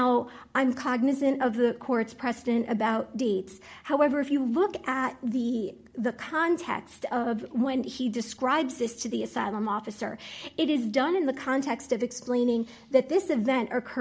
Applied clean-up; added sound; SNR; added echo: none; none; none; none.